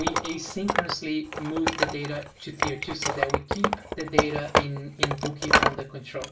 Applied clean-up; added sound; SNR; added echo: none; Wood; -5 dB; reverberation time 0.3 s.